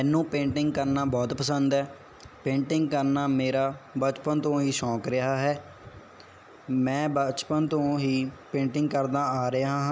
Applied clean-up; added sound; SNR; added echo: none; none; none; none.